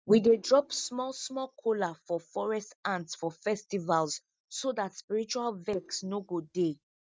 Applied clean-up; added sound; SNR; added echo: neural mask model DeepFilterNet 3.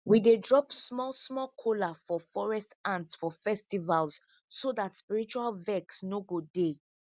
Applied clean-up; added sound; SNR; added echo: none; none; none; none.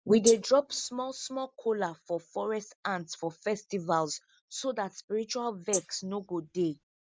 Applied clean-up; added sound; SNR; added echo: neural mask model Resemble Enhance denoiser.